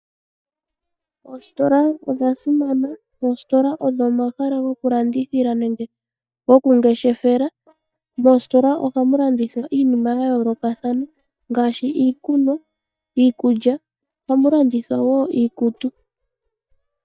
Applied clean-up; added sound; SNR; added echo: neural mask model DeepFilterNet 3.